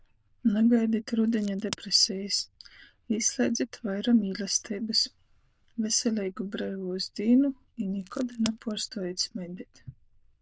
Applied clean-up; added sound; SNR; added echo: neural diffusion model UNIVERSE++.